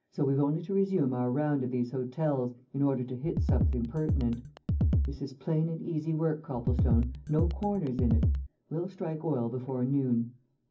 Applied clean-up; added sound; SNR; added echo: none; Drum kit; -2 dB; reverberation time 0.4 s.